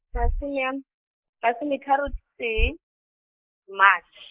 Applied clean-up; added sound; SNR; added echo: neural mask model Resemble Enhance denoiser.